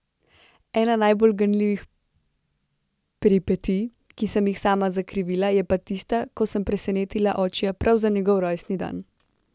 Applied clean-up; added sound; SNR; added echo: none; none; none; none.